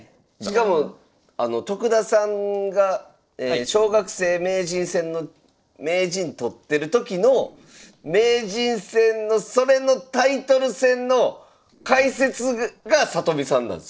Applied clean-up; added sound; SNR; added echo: neural separator model SepFormer DNS4.